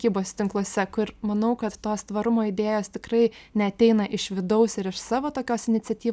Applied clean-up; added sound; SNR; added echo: none; none; none; none.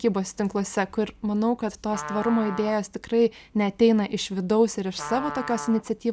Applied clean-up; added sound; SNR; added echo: none; Trumpet; 15 dB; none.